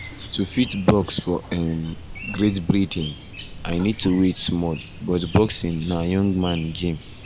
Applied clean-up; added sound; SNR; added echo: none; Chirp, tweet; 13 dB; none.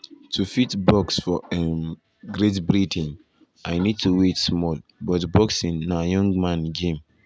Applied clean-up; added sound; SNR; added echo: none; none; none; none.